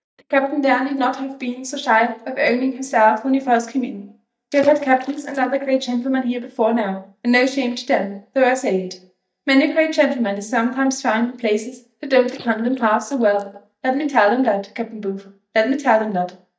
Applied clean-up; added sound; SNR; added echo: neural mask model DeepFilterNet 3.